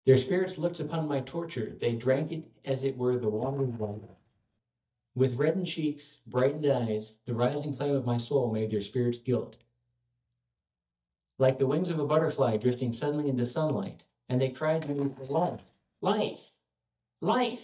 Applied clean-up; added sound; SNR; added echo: neural mask model DeepFilterNet 3.